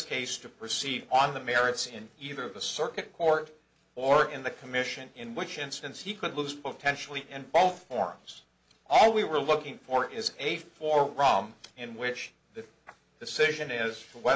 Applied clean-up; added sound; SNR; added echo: none; none; none; none.